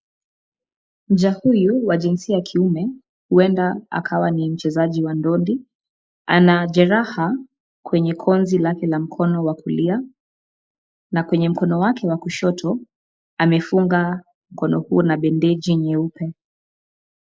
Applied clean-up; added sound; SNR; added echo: neural mask model Resemble Enhance denoiser.